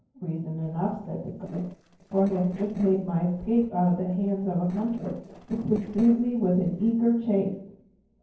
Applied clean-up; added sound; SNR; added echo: neural separator model SepFormer DNS4.